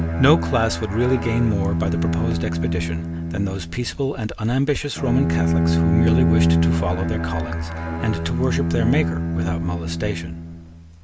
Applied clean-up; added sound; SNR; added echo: none; Bowed string instrument; -2 dB; none.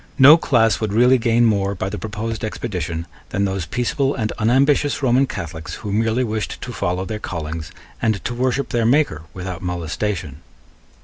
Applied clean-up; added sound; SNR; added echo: none; none; none; none.